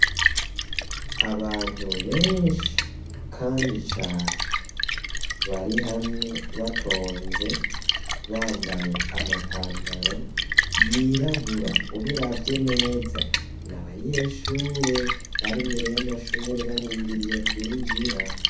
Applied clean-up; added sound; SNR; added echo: none; Splash, splatter; -1 dB; reverberation time 0.6 s.